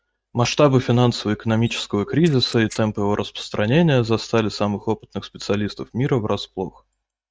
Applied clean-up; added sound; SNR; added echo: neural mask model RNNoise.